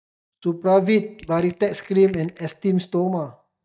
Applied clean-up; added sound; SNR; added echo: neural mask model DeepFilterNet 3.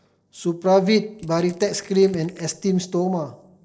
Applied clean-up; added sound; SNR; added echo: neural separator model SepFormer DNS4.